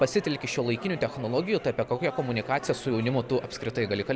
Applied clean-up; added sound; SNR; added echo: none; none; none; none.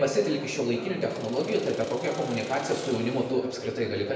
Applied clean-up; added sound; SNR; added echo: none; Accelerating, revving, vroom; 15 dB; reverberation time 1.0 s.